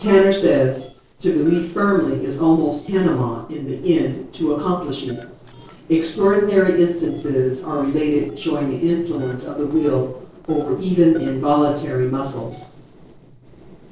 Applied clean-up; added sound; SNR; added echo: neural separator model SepFormer DNS4.